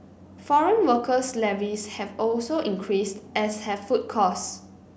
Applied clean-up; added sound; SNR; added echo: none; none; none; none.